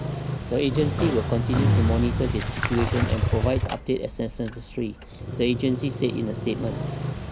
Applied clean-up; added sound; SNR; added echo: none; Motorcycle; 0 dB; none.